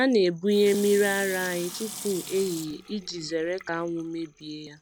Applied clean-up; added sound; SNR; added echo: none; Sink (filling or washing) / Water tap, faucet; 15 dB; none.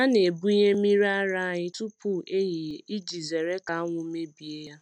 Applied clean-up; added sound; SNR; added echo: none; none; none; none.